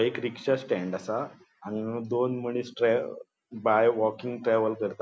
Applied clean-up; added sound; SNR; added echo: none; none; none; none.